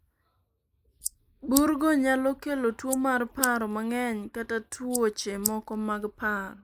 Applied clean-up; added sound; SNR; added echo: neural mask model Resemble Enhance denoiser.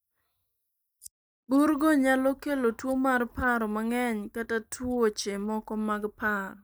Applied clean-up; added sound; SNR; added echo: neural mask model DeepFilterNet 3.